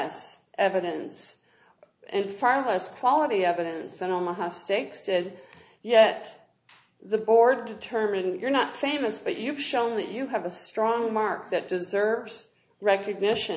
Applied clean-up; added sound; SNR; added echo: none; none; none; none.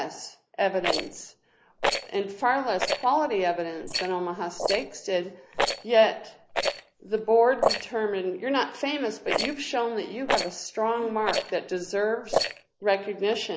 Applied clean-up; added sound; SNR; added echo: neural mask model Resemble Enhance denoiser.